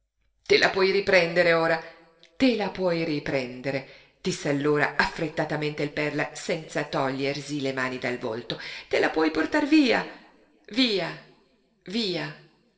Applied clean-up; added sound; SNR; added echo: none; none; none; reverberation time 0.7 s.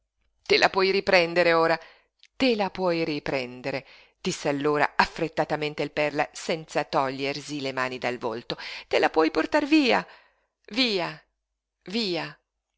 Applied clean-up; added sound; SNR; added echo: none; none; none; none.